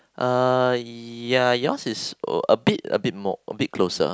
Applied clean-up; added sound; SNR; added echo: none; none; none; none.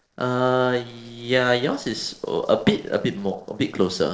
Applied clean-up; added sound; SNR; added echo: neural separator model SepFormer DNS4.